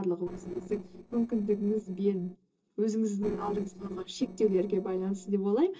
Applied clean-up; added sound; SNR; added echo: neural separator model SepFormer DNS4.